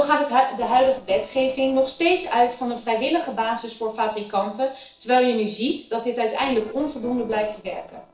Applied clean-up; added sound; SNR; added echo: neural separator model SepFormer DNS4.